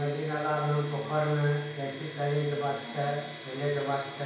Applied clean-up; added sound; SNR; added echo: none; Domestic sounds, home sounds; 15 dB; reverberation time 0.5 s.